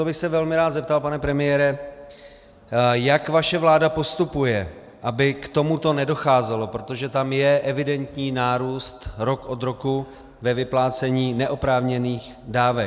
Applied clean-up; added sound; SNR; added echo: none; none; none; none.